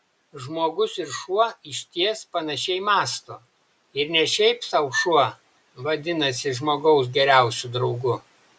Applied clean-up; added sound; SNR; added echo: none; none; none; none.